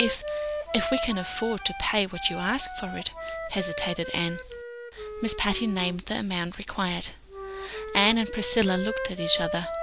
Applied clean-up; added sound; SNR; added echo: none; Wind instrument, woodwind instrument; 8 dB; none.